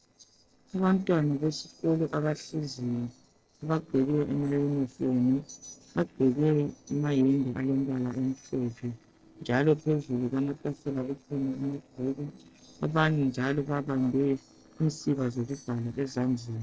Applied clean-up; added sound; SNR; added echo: neural separator model SepFormer DNS4.